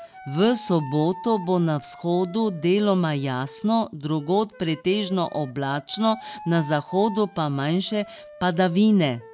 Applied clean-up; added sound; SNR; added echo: none; Wind instrument, woodwind instrument; 18 dB; none.